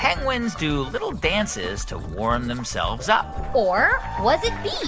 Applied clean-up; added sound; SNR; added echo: none; Domestic sounds, home sounds; 17 dB; none.